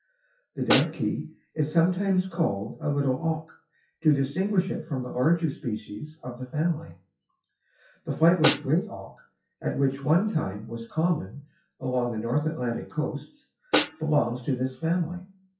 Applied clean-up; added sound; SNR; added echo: classical method WPE with log-MMSE.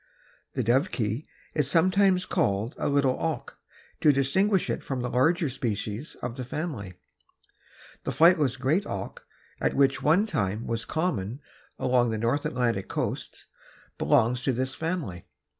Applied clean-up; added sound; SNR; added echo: none; none; none; none.